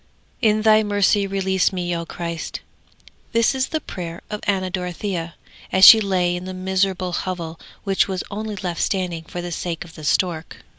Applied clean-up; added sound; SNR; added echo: none; none; none; none.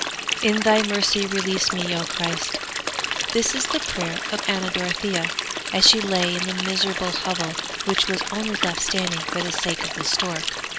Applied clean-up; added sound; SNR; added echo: none; Stream; 3 dB; none.